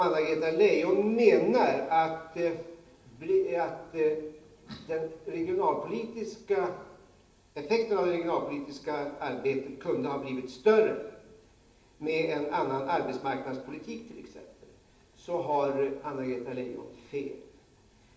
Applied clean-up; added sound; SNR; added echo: none; none; none; reverberation time 0.8 s.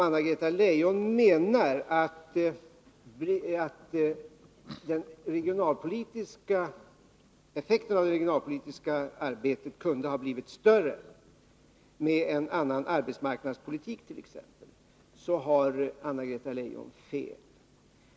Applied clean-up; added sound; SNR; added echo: none; none; none; none.